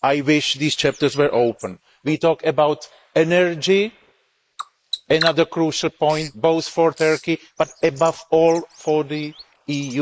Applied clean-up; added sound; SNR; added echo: neural mask model Resemble Enhance denoiser.